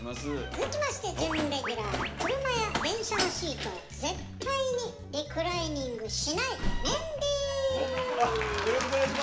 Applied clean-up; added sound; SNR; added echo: none; Slam; 8 dB; reverberation time 0.6 s.